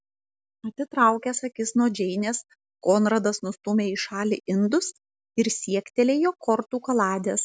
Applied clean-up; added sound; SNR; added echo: none; none; none; none.